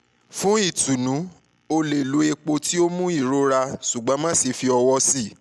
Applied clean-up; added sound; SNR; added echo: none; none; none; none.